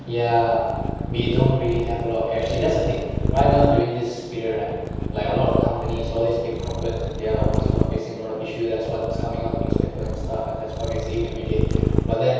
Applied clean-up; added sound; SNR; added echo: none; Purr; 2 dB; reverberation time 1.2 s.